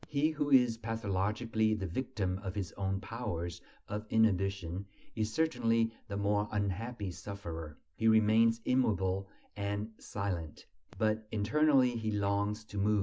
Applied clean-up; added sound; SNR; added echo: none; none; none; none.